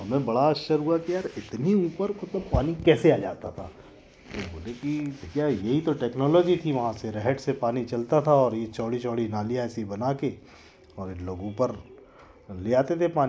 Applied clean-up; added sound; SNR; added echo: none; none; none; none.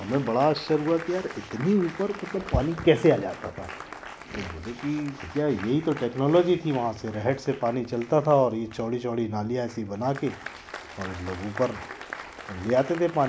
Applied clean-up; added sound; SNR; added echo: none; Applause; 16 dB; none.